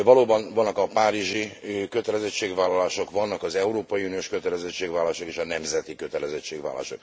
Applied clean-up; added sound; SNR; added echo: none; none; none; none.